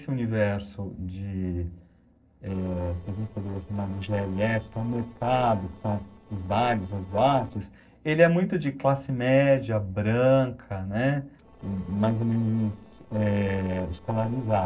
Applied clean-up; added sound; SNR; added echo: neural separator model SepFormer DNS4.